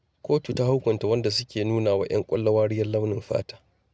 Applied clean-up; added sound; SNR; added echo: none; none; none; none.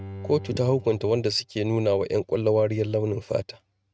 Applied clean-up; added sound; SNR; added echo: neural mask model RNNoise.